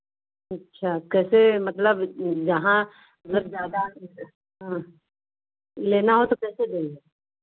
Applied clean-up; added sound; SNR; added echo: none; none; none; none.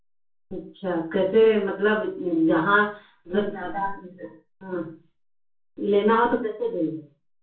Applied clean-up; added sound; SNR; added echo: none; none; none; reverberation time 0.3 s.